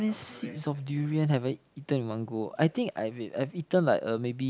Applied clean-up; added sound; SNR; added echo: none; none; none; none.